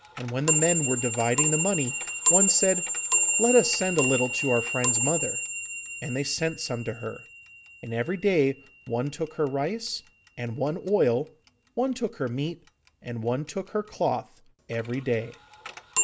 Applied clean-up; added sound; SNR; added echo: none; Clock; 1 dB; none.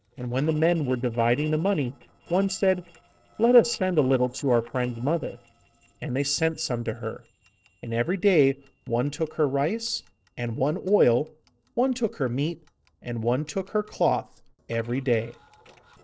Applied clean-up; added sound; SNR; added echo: neural separator model SepFormer DNS4.